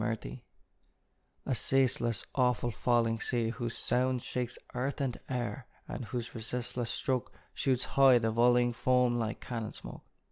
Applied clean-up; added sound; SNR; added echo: none; none; none; none.